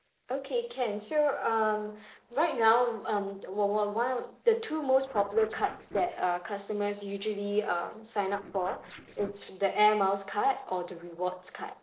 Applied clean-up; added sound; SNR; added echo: neural separator model SepFormer DNS4.